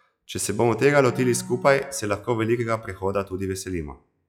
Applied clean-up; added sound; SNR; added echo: classical method log-MMSE.